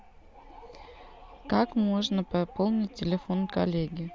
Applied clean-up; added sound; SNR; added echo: none; none; none; none.